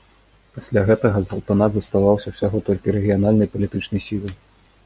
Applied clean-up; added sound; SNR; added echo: none; none; none; none.